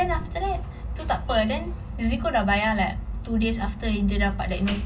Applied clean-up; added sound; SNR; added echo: none; Slam; 15 dB; reverberation time 0.1 s.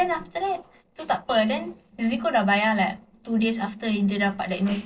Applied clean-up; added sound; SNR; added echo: neural separator model SepFormer DNS4.